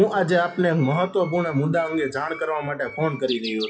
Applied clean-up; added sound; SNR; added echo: classical method WPE with log-MMSE.